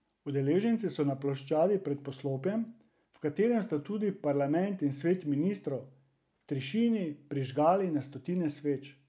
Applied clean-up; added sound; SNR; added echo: none; none; none; none.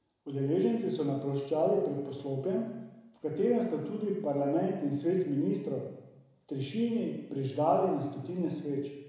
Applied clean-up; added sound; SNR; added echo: none; none; none; reverberation time 1.0 s.